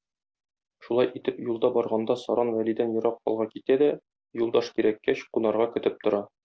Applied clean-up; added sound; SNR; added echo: none; none; none; none.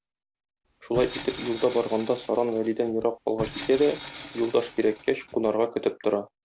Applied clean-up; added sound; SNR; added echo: none; Tools; 12 dB; none.